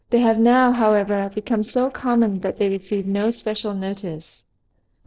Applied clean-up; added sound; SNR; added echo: neural separator model SepFormer DNS4.